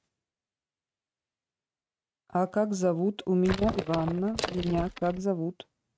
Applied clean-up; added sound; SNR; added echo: neural mask model RNNoise.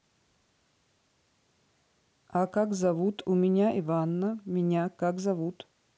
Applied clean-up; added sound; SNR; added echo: none; none; none; none.